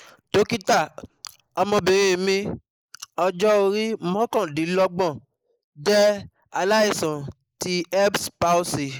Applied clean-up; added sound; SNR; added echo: neural mask model Resemble Enhance denoiser.